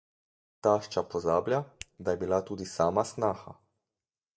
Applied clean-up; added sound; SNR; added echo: neural mask model DeepFilterNet 3.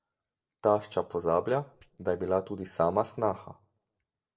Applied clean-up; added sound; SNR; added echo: neural separator model SepFormer DNS4.